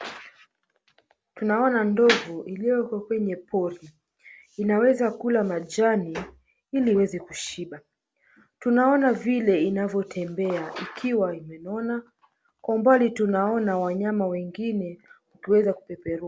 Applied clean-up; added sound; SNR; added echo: none; none; none; none.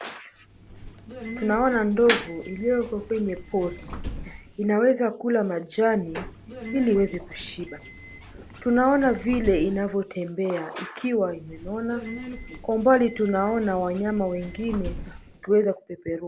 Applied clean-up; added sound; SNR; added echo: none; Subway, metro, underground; 14 dB; none.